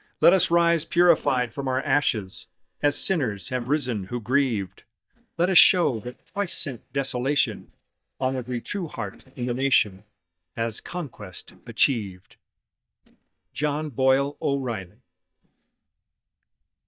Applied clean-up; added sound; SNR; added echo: neural mask model DeepFilterNet 3.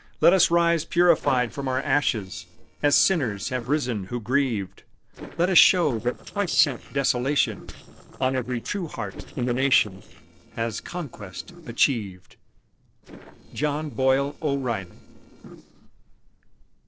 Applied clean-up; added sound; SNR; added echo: neural separator model SepFormer DNS4.